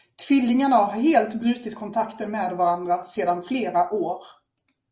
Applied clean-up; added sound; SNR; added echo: none; none; none; none.